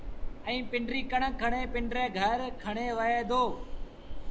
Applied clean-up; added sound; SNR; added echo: none; Train; 4 dB; none.